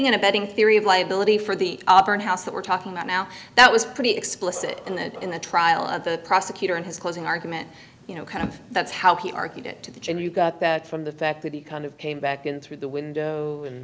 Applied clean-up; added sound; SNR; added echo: none; none; none; none.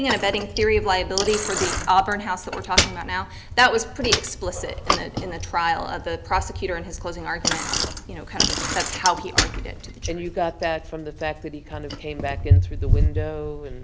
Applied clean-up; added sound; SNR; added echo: none; Bicycle; 0 dB; none.